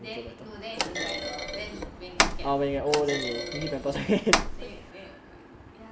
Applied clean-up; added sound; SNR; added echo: none; Thump, thud; -1 dB; none.